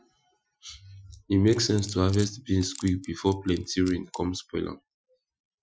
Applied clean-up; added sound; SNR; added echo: classical method Wiener filter.